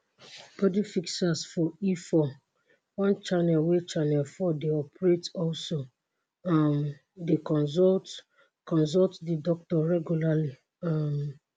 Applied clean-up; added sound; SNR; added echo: none; none; none; none.